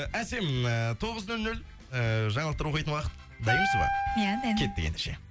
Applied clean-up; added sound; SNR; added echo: none; Wind instrument, woodwind instrument; 1 dB; none.